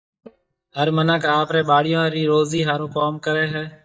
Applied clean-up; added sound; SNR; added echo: neural mask model DeepFilterNet 3.